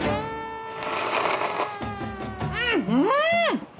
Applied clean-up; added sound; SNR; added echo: none; Telephone; 20 dB; none.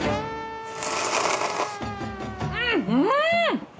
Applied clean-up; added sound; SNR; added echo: none; none; none; none.